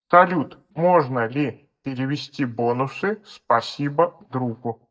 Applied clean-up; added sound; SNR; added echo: neural mask model DeepFilterNet 3.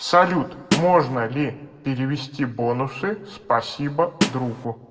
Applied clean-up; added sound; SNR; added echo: none; Snare drum; 1 dB; reverberation time 0.9 s.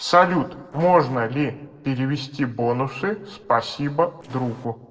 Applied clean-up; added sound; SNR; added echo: neural separator model SepFormer DNS4.